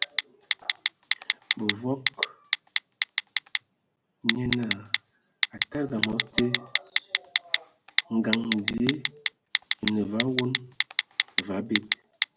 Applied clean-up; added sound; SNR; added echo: none; Telephone; -3 dB; none.